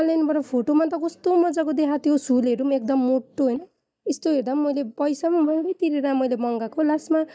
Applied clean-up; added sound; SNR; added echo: neural mask model DeepFilterNet 3.